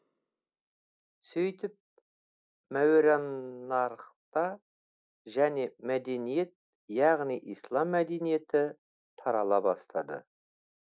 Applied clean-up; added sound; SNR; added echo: none; none; none; none.